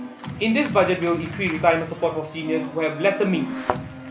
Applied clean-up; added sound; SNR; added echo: none; Organ + Thump, thud; 9 dB; none.